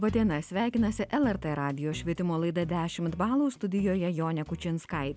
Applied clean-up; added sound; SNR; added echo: none; none; none; none.